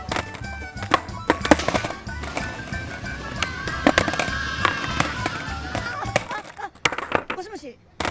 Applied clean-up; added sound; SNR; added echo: none; Skateboard; -4 dB; none.